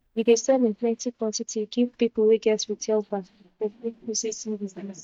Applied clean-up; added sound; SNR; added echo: neural mask model DeepFilterNet 3.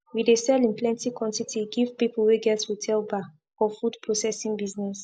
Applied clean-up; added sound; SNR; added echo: none; none; none; none.